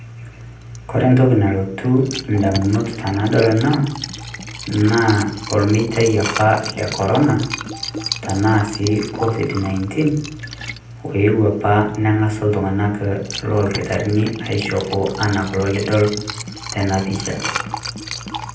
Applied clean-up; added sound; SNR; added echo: none; Liquid; 11 dB; reverberation time 0.6 s.